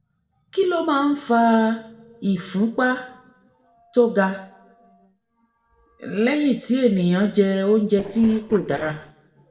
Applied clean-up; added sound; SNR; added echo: neural separator model SepFormer DNS4.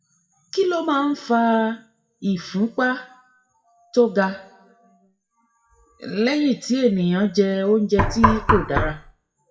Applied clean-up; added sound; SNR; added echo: classical method WPE with log-MMSE.